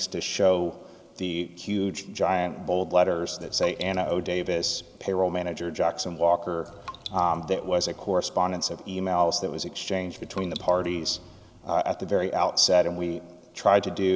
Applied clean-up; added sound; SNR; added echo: none; Raindrop; 19 dB; none.